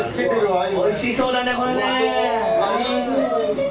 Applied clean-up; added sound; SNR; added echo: none; none; none; reverberation time 0.2 s.